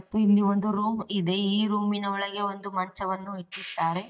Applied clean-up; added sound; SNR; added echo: neural mask model DeepFilterNet 3.